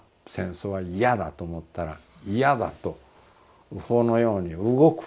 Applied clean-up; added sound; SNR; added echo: none; none; none; none.